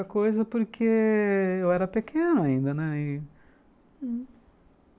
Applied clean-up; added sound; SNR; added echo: none; none; none; none.